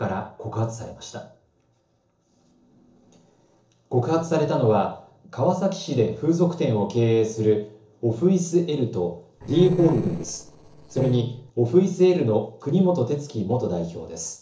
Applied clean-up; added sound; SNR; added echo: neural separator model SepFormer DNS4.